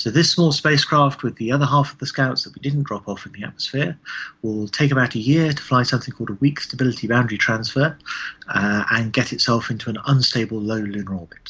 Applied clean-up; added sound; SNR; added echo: none; none; none; none.